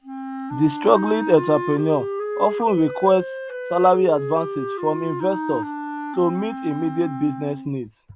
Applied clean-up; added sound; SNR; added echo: none; Wind instrument, woodwind instrument; 7 dB; none.